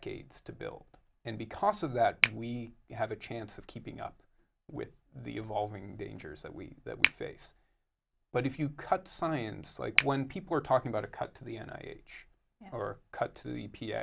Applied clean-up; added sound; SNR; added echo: none; Finger snapping; 1 dB; none.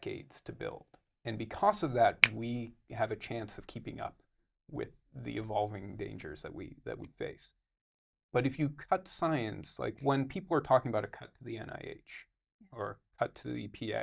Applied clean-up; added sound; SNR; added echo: neural mask model DeepFilterNet 3.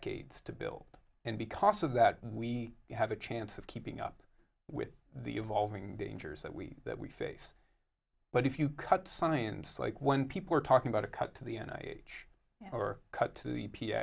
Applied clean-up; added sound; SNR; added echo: none; none; none; none.